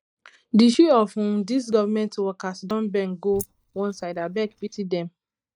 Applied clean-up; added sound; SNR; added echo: neural mask model DeepFilterNet 3.